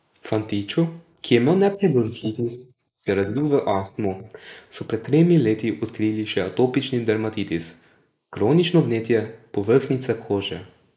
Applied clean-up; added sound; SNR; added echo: neural mask model Resemble Enhance denoiser.